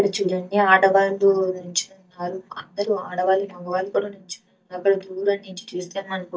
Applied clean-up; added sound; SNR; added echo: neural mask model DeepFilterNet 3.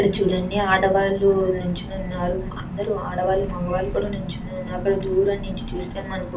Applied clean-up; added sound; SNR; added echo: none; Engine; 9 dB; reverberation time 0.3 s.